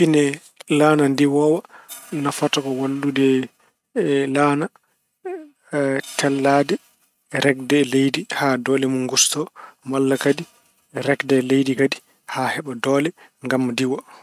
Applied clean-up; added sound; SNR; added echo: neural mask model RNNoise.